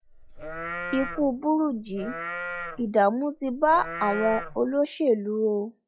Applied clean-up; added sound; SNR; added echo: classical method log-MMSE.